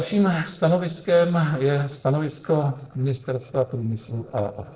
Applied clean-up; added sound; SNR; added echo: neural separator model SepFormer DNS4.